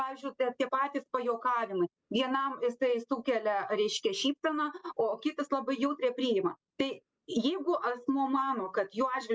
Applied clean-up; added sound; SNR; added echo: none; none; none; none.